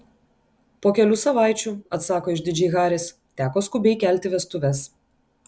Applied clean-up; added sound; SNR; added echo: none; none; none; none.